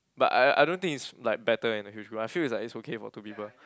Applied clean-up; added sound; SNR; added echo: none; none; none; none.